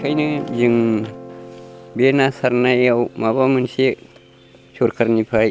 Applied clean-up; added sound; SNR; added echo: none; Guitar; 17 dB; none.